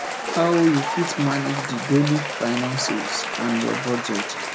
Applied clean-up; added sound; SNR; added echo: none; Applause / Cheering; 5 dB; none.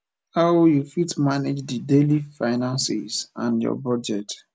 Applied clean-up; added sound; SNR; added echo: none; none; none; none.